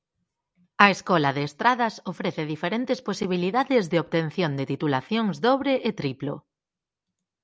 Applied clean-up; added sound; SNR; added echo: none; none; none; none.